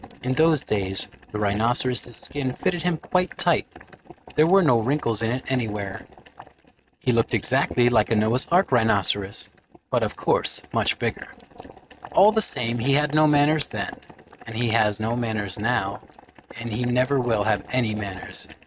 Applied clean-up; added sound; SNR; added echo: neural mask model RNNoise.